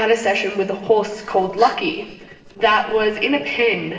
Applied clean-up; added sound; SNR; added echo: neural separator model SepFormer DNS4.